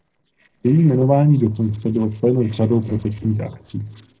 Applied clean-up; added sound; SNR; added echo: neural separator model SepFormer DNS4.